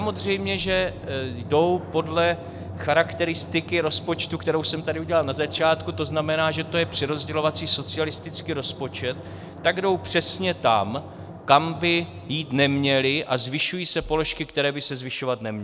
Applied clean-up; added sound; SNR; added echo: none; Drum; 13 dB; none.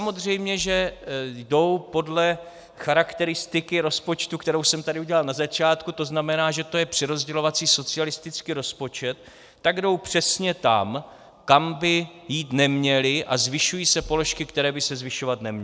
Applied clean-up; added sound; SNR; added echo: none; none; none; none.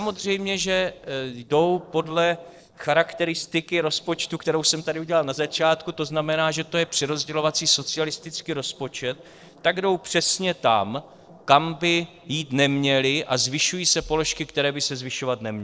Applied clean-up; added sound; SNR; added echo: neural separator model SepFormer DNS4.